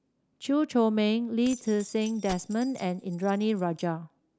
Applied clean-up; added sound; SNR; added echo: none; Keys jangling; 19 dB; none.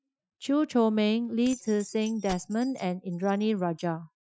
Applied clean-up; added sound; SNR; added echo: classical method Wiener filter.